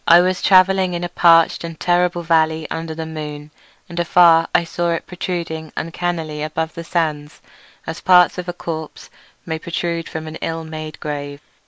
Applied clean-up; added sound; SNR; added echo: none; none; none; none.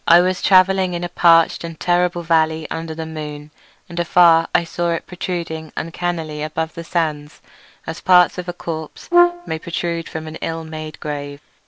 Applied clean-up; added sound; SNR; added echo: none; Brass instrument; 0 dB; none.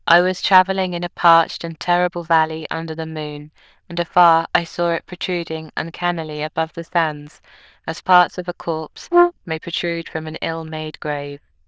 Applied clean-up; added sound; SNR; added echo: neural diffusion model UNIVERSE++.